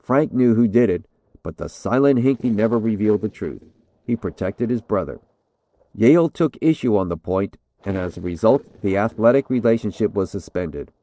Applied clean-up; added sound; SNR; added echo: neural separator model SepFormer DNS4.